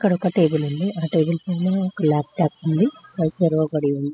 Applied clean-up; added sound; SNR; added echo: classical method spectral subtraction.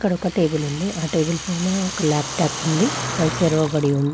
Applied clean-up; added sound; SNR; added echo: none; Car passing by + Rattle (instrument); 8 dB; none.